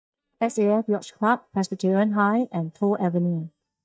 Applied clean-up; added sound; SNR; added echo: neural mask model DeepFilterNet 3.